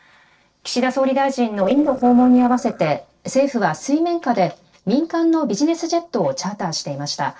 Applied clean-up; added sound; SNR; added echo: neural separator model SepFormer DNS4.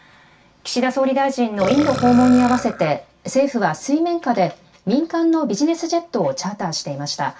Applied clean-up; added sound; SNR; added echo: none; Burping, eructation; 10 dB; reverberation time 0.2 s.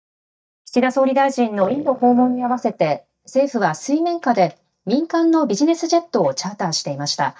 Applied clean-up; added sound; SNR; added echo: neural mask model DeepFilterNet 3.